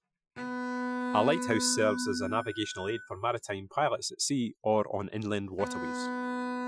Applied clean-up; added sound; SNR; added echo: classical method Wiener filter.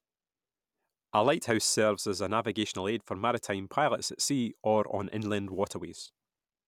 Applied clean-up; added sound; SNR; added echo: none; none; none; none.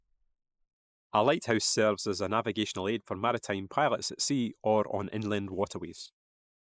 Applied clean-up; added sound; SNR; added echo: neural mask model Resemble Enhance denoiser.